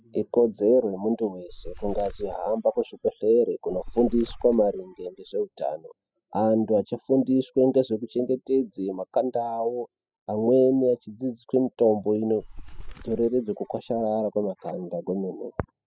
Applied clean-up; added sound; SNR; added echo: classical method spectral subtraction.